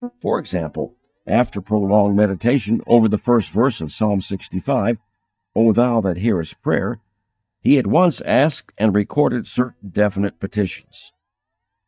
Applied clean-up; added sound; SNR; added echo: neural mask model DeepFilterNet 3.